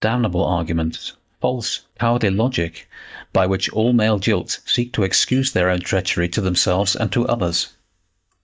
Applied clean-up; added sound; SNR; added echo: neural mask model DeepFilterNet 3.